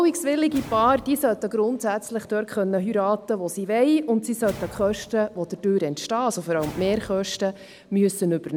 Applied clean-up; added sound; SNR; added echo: none; Whoosh, swoosh, swish; 20 dB; none.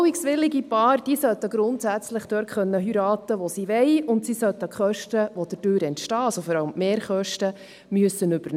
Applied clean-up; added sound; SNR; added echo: none; none; none; none.